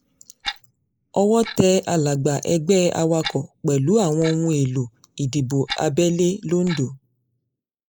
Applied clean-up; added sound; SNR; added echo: neural mask model Resemble Enhance denoiser.